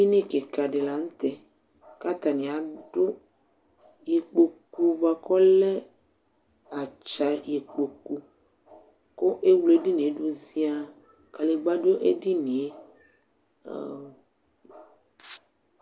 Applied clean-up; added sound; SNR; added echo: none; none; none; none.